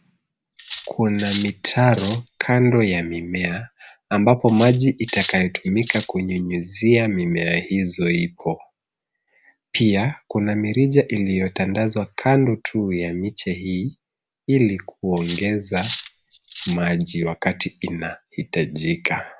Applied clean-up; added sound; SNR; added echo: none; Cutlery, silverware; 15 dB; none.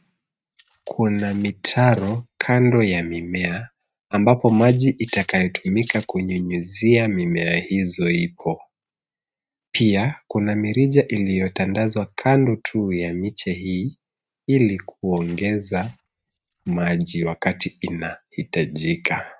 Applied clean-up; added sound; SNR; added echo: neural mask model RNNoise.